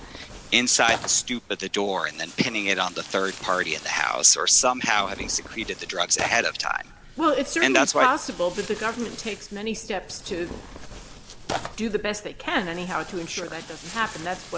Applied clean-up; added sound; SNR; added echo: none; Tearing; 14 dB; none.